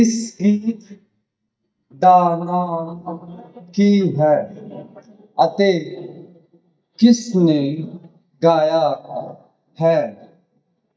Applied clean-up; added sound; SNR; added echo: neural mask model DeepFilterNet 3.